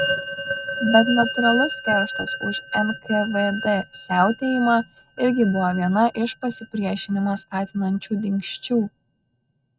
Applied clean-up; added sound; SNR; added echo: neural mask model RNNoise.